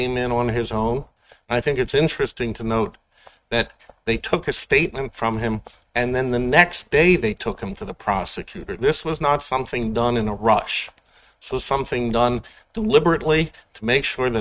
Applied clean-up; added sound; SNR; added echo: neural mask model RNNoise.